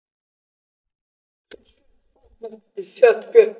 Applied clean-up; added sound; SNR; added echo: neural mask model DeepFilterNet 3.